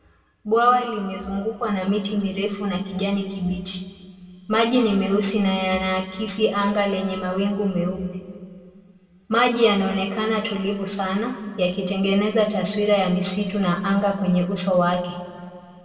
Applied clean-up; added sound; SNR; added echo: none; none; none; reverberation time 1.7 s.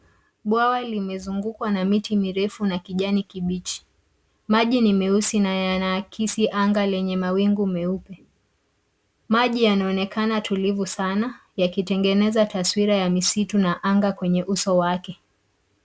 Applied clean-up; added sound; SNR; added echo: none; none; none; none.